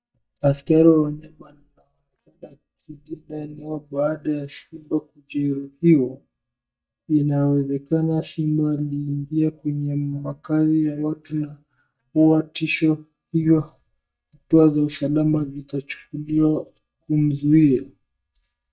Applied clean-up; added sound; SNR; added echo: neural mask model DeepFilterNet 3.